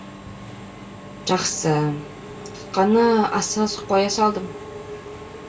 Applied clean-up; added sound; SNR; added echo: none; Engine / Mechanisms; 13 dB; reverberation time 0.2 s.